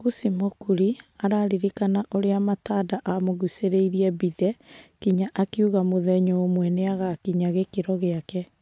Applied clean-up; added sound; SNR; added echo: none; none; none; none.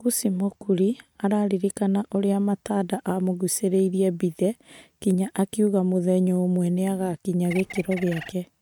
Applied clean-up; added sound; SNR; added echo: neural mask model RNNoise.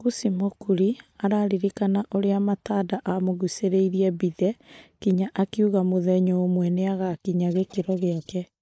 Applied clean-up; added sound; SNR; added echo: neural mask model Resemble Enhance denoiser.